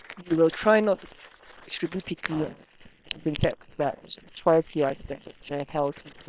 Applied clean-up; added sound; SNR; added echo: neural separator model SepFormer WHAM!.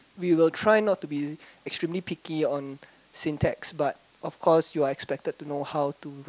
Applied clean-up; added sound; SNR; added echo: none; none; none; none.